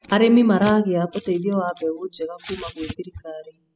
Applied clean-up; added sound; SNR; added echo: classical method spectral subtraction.